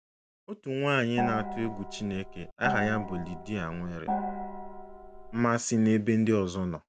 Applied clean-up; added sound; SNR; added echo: none; Gong; 5 dB; none.